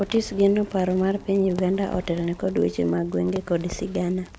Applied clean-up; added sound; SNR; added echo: none; Crackle; 17 dB; none.